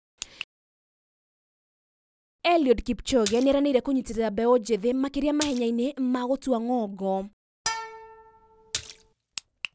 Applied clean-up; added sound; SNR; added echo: none; Splash, splatter + Bowed string instrument; 11 dB; none.